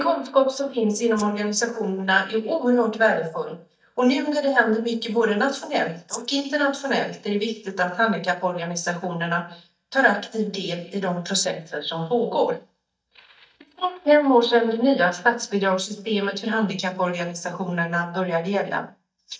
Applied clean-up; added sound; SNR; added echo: neural mask model DeepFilterNet 3.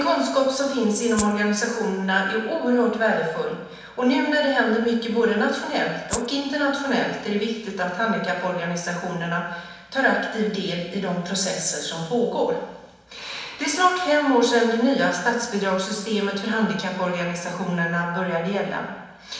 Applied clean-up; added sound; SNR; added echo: none; Rattle (instrument); 10 dB; reverberation time 1.1 s.